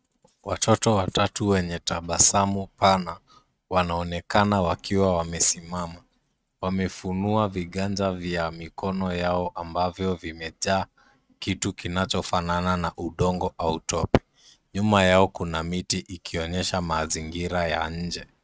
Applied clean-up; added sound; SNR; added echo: neural mask model RNNoise.